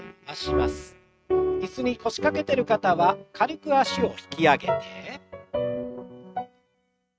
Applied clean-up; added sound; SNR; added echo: neural mask model RNNoise.